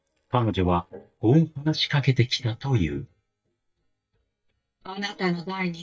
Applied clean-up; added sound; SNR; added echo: neural mask model DeepFilterNet 3.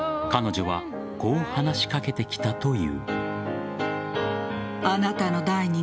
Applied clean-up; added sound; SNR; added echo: none; none; none; none.